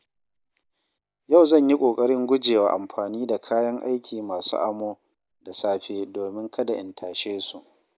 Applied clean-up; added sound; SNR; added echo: none; none; none; none.